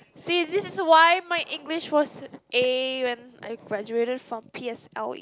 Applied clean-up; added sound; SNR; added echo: none; none; none; none.